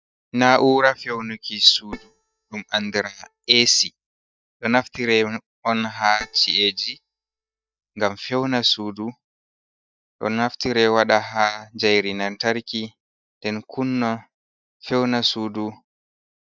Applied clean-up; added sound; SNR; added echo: neural mask model DeepFilterNet 3.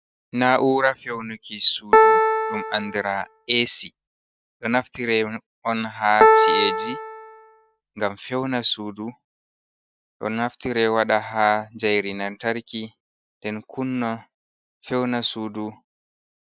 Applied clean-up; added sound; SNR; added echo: none; Piano; -4 dB; none.